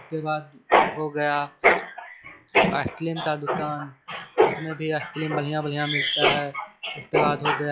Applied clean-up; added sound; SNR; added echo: classical method log-MMSE.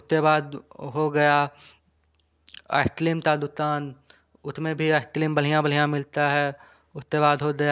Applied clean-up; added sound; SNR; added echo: none; none; none; none.